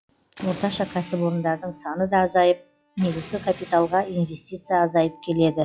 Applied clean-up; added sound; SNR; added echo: classical method log-MMSE.